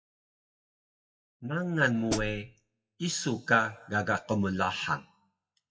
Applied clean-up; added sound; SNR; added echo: classical method WPE with log-MMSE.